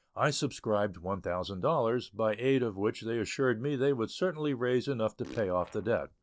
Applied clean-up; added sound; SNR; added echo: neural separator model SepFormer DNS4.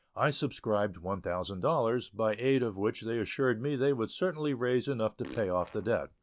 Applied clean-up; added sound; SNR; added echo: none; Fart; 18 dB; none.